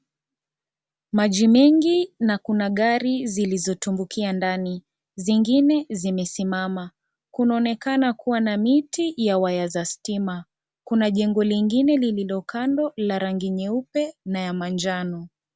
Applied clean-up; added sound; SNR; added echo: none; none; none; none.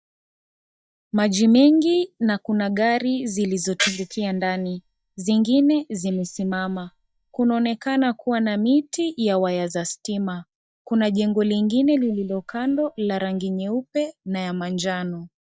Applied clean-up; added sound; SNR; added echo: neural mask model DeepFilterNet 3.